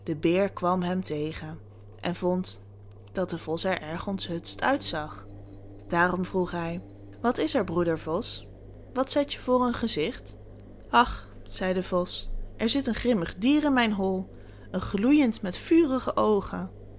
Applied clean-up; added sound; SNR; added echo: none; Engine; 17 dB; none.